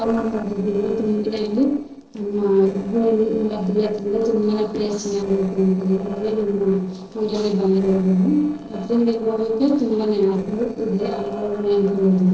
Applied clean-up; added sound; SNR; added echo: neural separator model SepFormer DNS4.